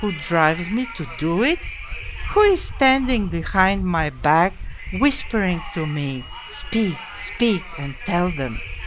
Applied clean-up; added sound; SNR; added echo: none; Wind; 10 dB; none.